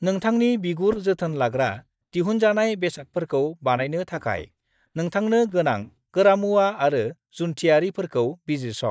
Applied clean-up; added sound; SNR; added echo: neural mask model DeepFilterNet 3.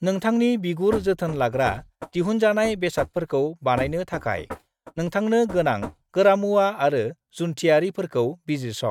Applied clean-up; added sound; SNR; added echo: neural mask model RNNoise.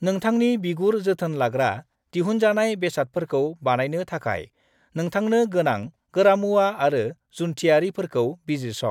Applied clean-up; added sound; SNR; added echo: none; none; none; none.